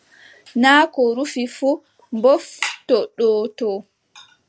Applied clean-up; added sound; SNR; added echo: none; none; none; none.